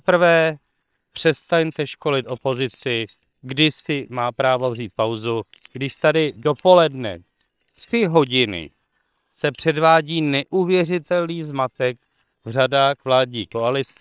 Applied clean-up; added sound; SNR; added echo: neural separator model SepFormer WHAM!.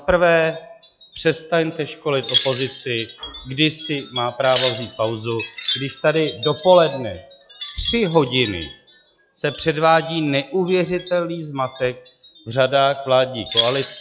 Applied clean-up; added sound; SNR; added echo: classical method log-MMSE.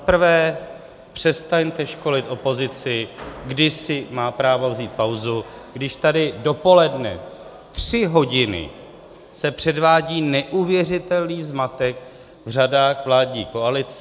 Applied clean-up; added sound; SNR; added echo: none; none; none; none.